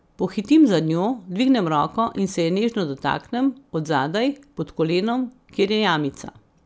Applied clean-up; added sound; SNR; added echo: none; none; none; none.